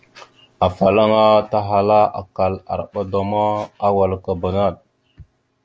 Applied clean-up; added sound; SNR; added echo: none; none; none; none.